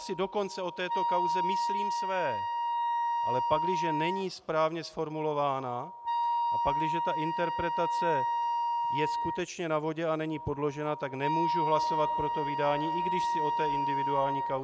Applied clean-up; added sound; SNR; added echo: none; Wind instrument, woodwind instrument; -2 dB; none.